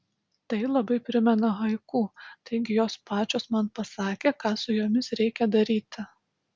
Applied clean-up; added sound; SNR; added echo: none; none; none; none.